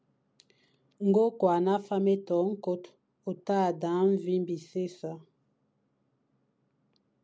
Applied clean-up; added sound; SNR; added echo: none; none; none; none.